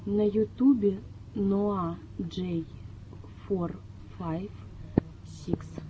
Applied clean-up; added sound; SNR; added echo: none; none; none; none.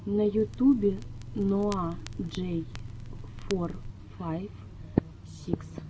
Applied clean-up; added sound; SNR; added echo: none; Crackle; 11 dB; none.